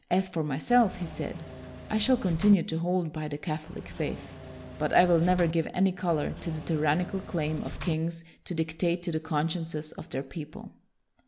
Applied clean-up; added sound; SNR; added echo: none; Engine / Mechanisms; 12 dB; none.